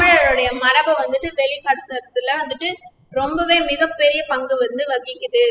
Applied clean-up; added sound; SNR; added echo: classical method spectral subtraction.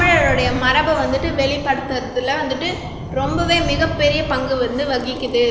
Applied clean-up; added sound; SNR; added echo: none; Thunder; 8 dB; none.